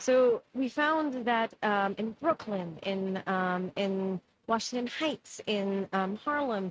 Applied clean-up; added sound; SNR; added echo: neural mask model RNNoise.